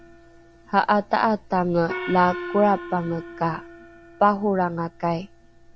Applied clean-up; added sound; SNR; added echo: none; Gong; 14 dB; none.